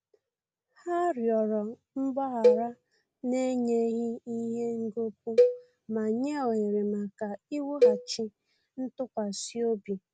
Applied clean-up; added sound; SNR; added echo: none; Cowbell; -2 dB; none.